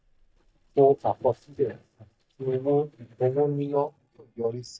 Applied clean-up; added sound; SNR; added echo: neural mask model DeepFilterNet 3.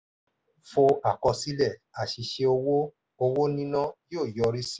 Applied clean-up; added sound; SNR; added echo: none; none; none; none.